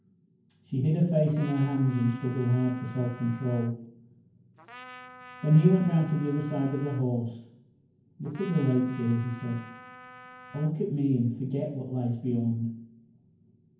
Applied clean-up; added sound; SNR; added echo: none; Trumpet; 19 dB; reverberation time 0.9 s.